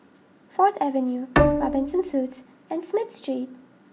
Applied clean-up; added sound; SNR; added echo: none; Bowed string instrument; -2 dB; none.